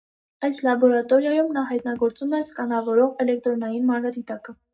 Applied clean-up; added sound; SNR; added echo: neural mask model DeepFilterNet 3.